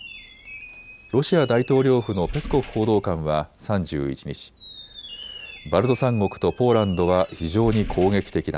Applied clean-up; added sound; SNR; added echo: none; Squeak; 16 dB; none.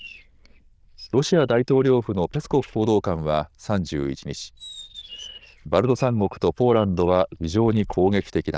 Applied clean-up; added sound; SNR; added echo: neural diffusion model UNIVERSE++.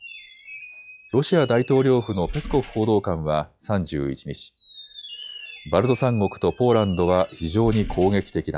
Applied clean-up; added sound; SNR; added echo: classical method log-MMSE.